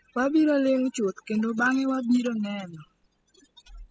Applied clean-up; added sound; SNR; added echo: classical method spectral subtraction.